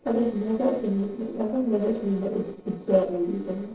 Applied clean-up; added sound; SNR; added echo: neural separator model SepFormer DNS4.